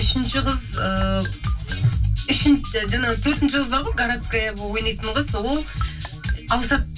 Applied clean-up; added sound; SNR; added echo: none; Marimba, xylophone; 17 dB; reverberation time 0.1 s.